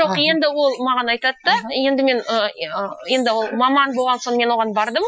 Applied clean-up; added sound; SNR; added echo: classical method Wiener filter.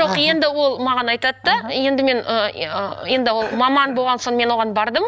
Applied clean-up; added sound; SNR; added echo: none; none; none; none.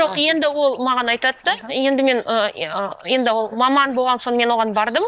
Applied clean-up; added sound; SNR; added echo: neural mask model DeepFilterNet 3.